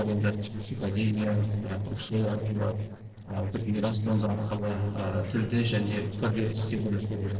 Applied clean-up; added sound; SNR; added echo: neural separator model SepFormer DNS4.